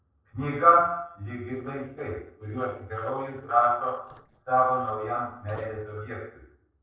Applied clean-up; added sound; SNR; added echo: neural separator model SepFormer DNS4.